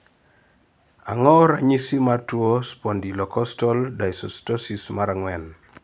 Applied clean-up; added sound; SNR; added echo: none; none; none; none.